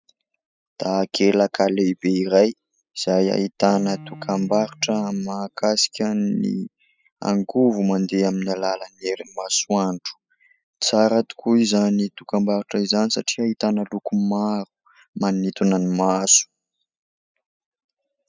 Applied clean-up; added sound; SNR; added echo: classical method spectral subtraction.